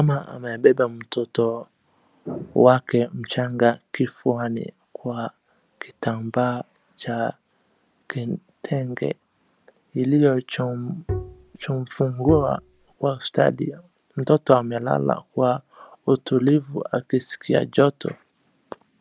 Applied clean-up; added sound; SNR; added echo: none; Bowed string instrument; 8 dB; none.